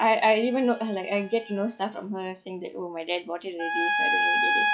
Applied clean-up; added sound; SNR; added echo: classical method log-MMSE.